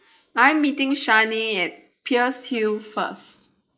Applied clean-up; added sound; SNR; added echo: neural mask model Resemble Enhance denoiser.